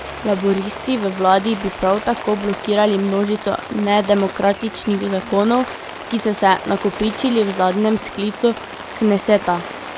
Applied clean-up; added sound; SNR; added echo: none; Rain; 12 dB; none.